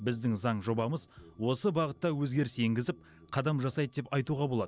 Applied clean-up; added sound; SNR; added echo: none; none; none; none.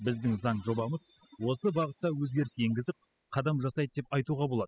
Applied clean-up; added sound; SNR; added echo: classical method spectral subtraction.